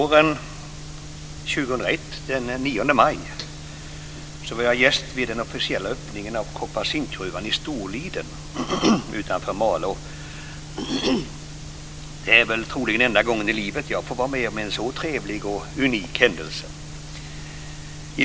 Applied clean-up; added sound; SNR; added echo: none; none; none; none.